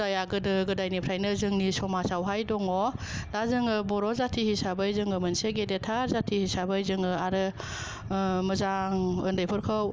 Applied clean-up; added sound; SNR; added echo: none; none; none; none.